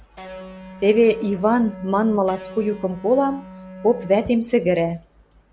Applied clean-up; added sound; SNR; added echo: none; Electric guitar; 16 dB; none.